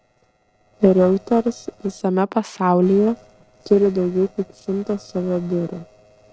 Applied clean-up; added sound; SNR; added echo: neural separator model SepFormer DNS4.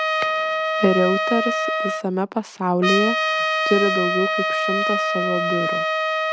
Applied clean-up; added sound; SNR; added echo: none; Trumpet; -2 dB; none.